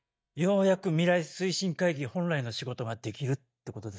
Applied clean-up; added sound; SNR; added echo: neural mask model DeepFilterNet 3.